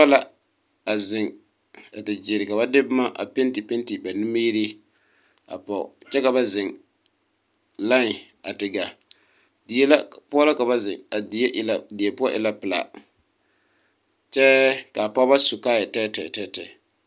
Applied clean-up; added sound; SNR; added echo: none; none; none; none.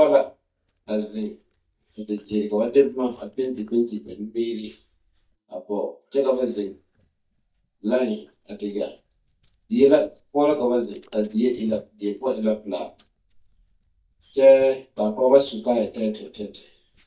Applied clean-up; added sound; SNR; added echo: neural mask model DeepFilterNet 3.